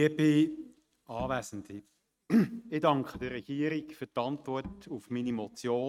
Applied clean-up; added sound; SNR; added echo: neural mask model RNNoise.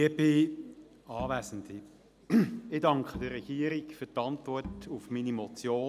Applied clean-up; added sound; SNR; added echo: none; Bowed string instrument; 16 dB; none.